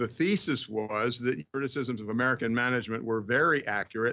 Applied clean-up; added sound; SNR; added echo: none; none; none; none.